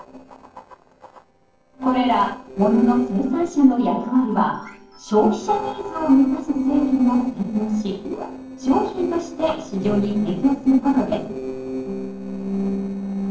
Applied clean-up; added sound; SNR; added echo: neural separator model SepFormer DNS4.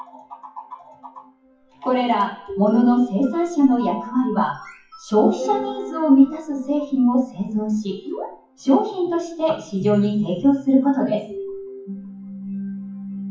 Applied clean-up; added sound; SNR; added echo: classical method WPE with log-MMSE.